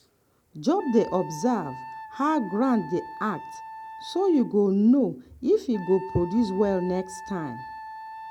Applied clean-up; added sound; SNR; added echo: none; Wind instrument, woodwind instrument; 15 dB; none.